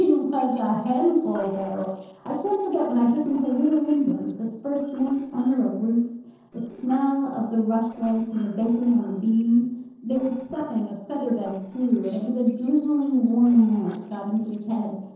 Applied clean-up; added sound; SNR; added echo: neural separator model SepFormer DNS4.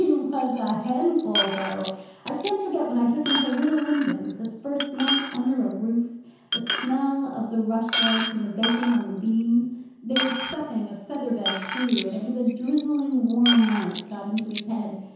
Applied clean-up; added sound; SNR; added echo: none; Coin (dropping); 2 dB; reverberation time 0.9 s.